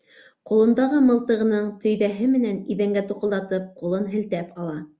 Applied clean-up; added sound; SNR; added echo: none; none; none; none.